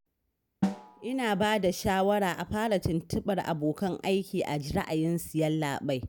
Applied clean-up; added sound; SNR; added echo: none; Snare drum; 11 dB; none.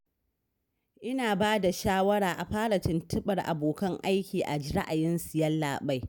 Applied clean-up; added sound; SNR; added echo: none; none; none; none.